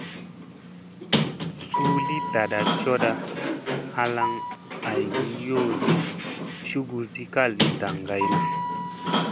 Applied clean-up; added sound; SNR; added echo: none; Sliding door; -2 dB; none.